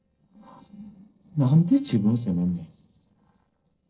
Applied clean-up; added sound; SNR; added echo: neural separator model SepFormer DNS4.